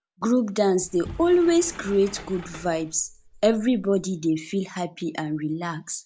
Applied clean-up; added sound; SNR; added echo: none; Sliding door; 18 dB; none.